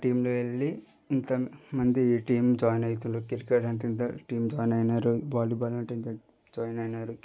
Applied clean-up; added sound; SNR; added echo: none; none; none; none.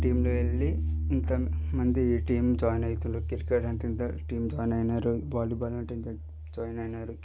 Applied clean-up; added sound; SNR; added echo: none; Piano; 2 dB; none.